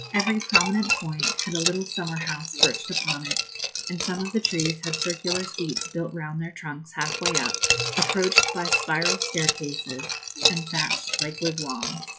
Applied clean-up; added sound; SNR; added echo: classical method log-MMSE.